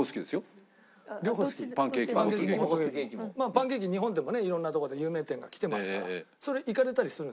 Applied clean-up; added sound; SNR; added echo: none; none; none; none.